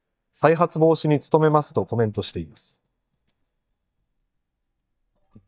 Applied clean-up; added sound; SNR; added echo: neural mask model DeepFilterNet 3.